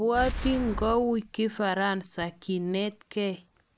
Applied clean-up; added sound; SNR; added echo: none; Boom; 10 dB; none.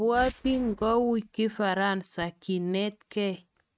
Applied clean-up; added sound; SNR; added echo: neural mask model RNNoise.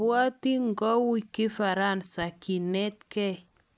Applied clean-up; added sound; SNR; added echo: none; none; none; none.